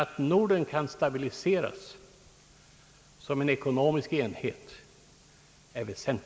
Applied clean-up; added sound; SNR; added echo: none; none; none; none.